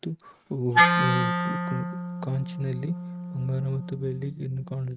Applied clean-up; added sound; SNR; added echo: neural mask model RNNoise.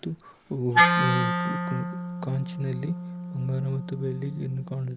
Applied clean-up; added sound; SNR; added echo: none; Wind instrument, woodwind instrument; -2 dB; none.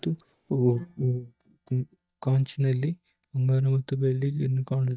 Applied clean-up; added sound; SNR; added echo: neural mask model DeepFilterNet 3.